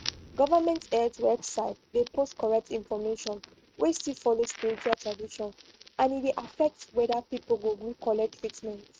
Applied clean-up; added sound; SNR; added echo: neural mask model RNNoise.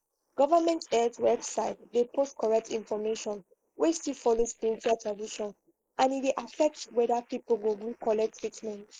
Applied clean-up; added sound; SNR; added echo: neural mask model Resemble Enhance denoiser.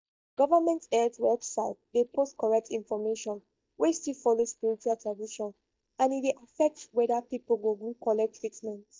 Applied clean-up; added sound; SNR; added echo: neural mask model DeepFilterNet 3.